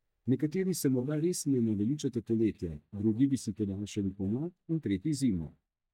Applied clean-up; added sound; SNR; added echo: neural mask model DeepFilterNet 3.